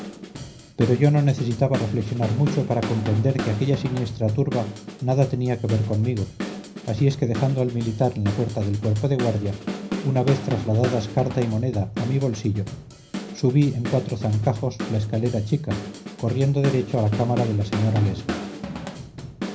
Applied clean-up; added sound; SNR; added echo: none; Drum / Drum kit; 9 dB; reverberation time 0.4 s.